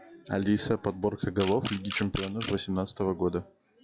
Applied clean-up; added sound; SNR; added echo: classical method log-MMSE.